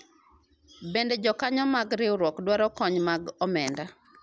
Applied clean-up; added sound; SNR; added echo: none; none; none; none.